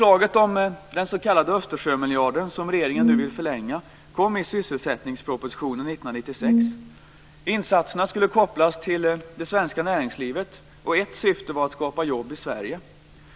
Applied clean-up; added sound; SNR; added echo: none; Brass instrument; -1 dB; none.